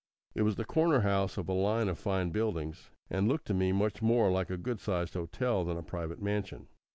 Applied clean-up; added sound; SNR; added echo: none; none; none; none.